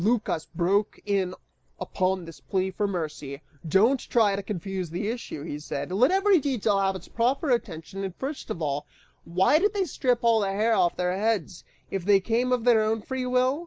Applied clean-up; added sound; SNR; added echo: none; none; none; none.